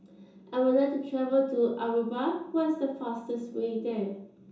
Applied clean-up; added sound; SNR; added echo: none; none; none; reverberation time 0.6 s.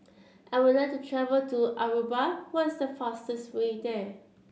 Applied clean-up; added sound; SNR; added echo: none; none; none; none.